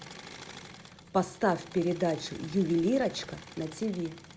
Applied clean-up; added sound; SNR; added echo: none; Engine / Mechanisms; 17 dB; none.